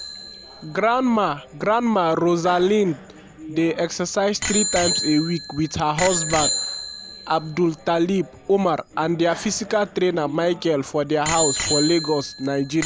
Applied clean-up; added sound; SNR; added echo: none; Bicycle bell; 8 dB; none.